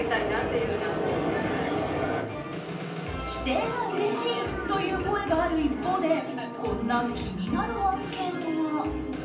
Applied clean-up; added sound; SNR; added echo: none; none; none; reverberation time 0.6 s.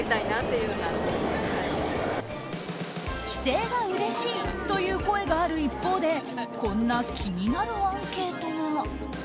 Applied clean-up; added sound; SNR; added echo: none; none; none; none.